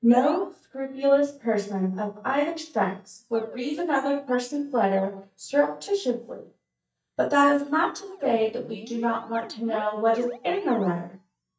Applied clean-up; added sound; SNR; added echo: neural mask model DeepFilterNet 3.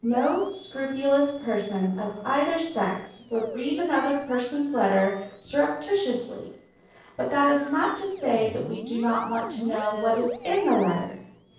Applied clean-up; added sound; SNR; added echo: neural separator model SepFormer DNS4.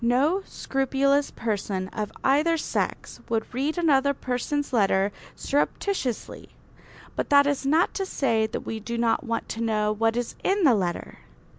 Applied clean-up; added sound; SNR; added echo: none; none; none; none.